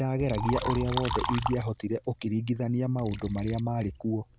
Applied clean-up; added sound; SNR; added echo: none; Liquid; 7 dB; none.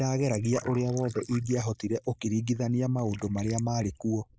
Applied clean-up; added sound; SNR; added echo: neural mask model Resemble Enhance denoiser.